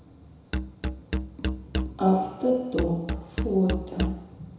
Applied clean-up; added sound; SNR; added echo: none; Musical instrument; 3 dB; reverberation time 1.0 s.